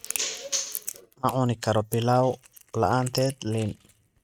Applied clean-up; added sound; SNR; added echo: neural mask model RNNoise.